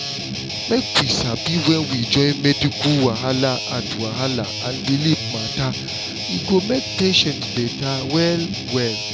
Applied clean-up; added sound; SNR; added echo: none; Guitar; 6 dB; none.